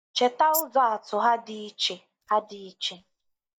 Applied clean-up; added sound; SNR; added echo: neural mask model DeepFilterNet 3.